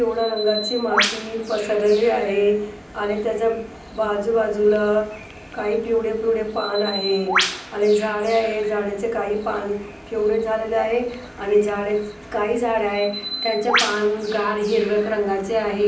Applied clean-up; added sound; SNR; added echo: none; Bird; 9 dB; reverberation time 0.6 s.